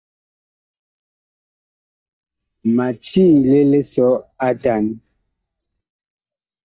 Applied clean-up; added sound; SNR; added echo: neural mask model DeepFilterNet 3.